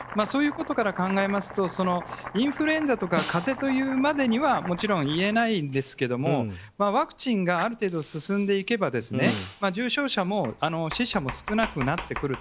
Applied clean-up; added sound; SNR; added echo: none; Snare drum + Domestic sounds, home sounds; 13 dB; none.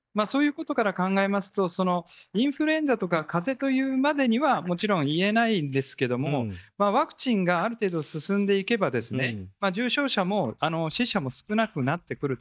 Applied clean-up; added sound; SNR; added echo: neural mask model DeepFilterNet 3.